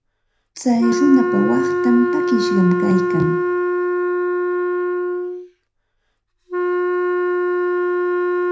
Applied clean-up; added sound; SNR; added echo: none; Wind instrument, woodwind instrument; -2 dB; reverberation time 0.5 s.